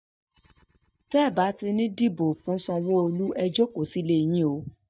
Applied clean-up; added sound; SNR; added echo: neural mask model DeepFilterNet 3.